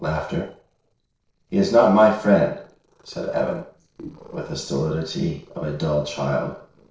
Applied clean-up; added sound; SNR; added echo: neural separator model SepFormer DNS4.